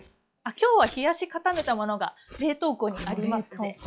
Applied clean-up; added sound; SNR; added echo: classical method log-MMSE.